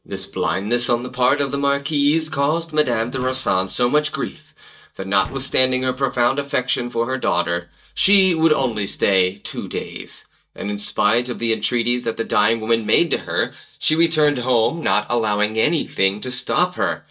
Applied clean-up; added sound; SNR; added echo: neural mask model DeepFilterNet 3.